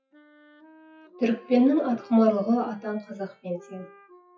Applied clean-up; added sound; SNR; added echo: classical method WPE with log-MMSE.